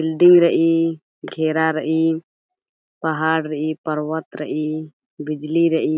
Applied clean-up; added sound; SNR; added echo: none; none; none; none.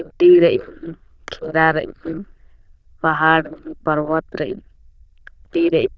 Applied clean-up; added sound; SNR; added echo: neural diffusion model UNIVERSE++.